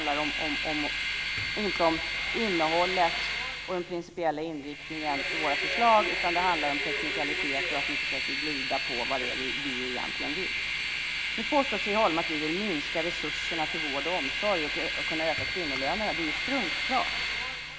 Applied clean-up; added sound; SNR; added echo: none; Train; 0 dB; none.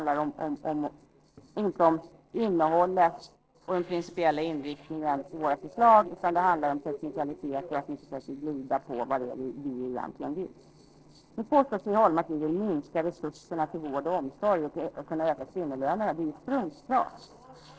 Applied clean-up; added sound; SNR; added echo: neural separator model SepFormer DNS4.